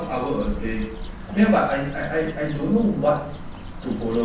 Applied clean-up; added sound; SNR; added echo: none; Bird; 10 dB; reverberation time 0.7 s.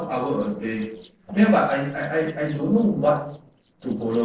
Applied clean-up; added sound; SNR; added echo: neural separator model SepFormer DNS4.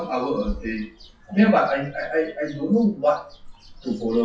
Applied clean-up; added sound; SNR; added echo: classical method WPE with log-MMSE.